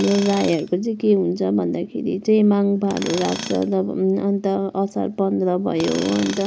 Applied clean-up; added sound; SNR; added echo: none; Tools; 16 dB; none.